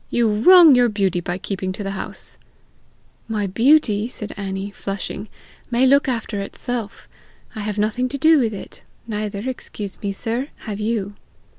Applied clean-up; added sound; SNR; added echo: none; none; none; none.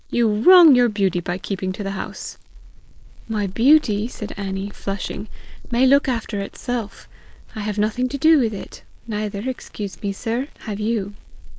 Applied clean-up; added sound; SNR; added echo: neural mask model Resemble Enhance denoiser.